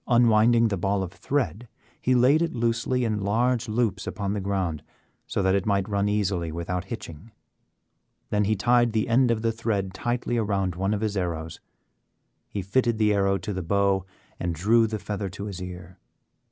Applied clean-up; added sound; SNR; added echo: none; none; none; none.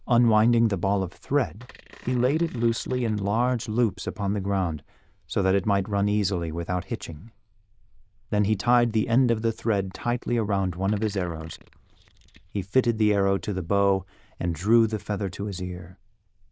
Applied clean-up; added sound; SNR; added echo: neural diffusion model UNIVERSE++.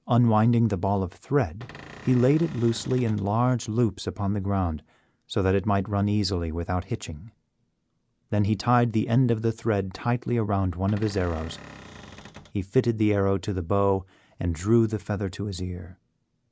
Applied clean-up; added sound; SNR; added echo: none; Cupboard open or close / Door; 18 dB; none.